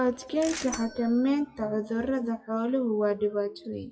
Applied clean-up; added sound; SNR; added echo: classical method WPE with log-MMSE.